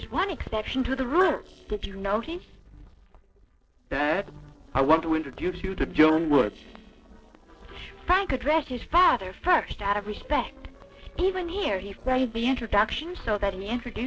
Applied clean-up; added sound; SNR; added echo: neural separator model SepFormer DNS4.